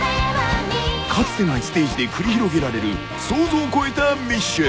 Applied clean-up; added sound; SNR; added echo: none; Trumpet; 17 dB; none.